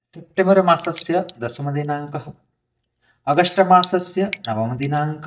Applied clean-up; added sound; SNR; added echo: neural mask model DeepFilterNet 3.